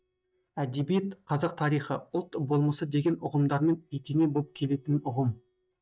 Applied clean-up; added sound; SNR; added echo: neural mask model DeepFilterNet 3.